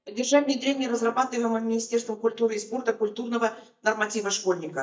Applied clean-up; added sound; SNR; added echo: neural mask model DeepFilterNet 3.